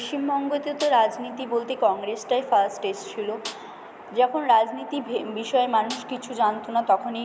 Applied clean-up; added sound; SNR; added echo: none; Snare drum; 19 dB; none.